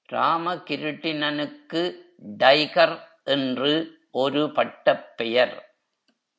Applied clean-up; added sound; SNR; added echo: none; none; none; none.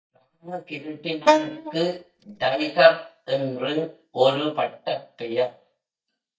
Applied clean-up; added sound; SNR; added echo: neural mask model DeepFilterNet 3.